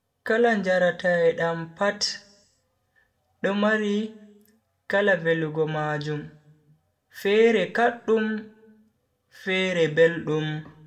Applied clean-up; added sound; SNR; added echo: none; none; none; reverberation time 0.5 s.